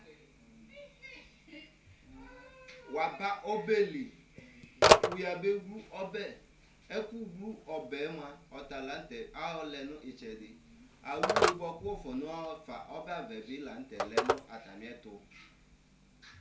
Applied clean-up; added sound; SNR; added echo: none; Telephone; -3 dB; reverberation time 0.3 s.